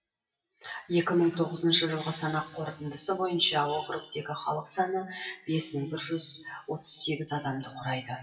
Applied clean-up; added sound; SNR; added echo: classical method WPE with log-MMSE.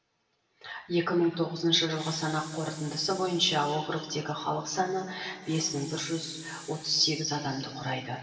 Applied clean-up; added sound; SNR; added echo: none; Hiss; 17 dB; reverberation time 2.9 s.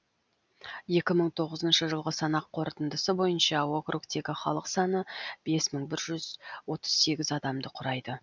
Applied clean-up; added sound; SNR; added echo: none; none; none; none.